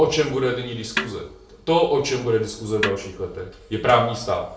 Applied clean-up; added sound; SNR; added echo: none; Snare drum; 11 dB; reverberation time 0.4 s.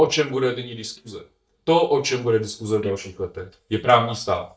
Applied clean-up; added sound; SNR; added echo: neural mask model DeepFilterNet 3.